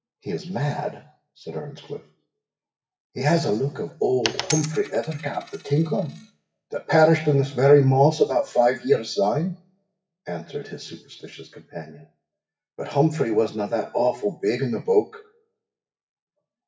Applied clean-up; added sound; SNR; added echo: classical method WPE with log-MMSE.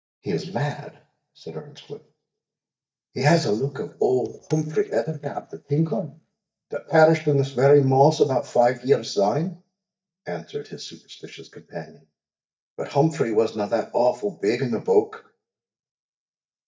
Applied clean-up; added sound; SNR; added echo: neural mask model DeepFilterNet 3.